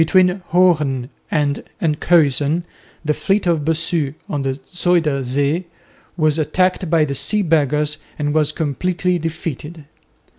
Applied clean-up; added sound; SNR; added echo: none; none; none; none.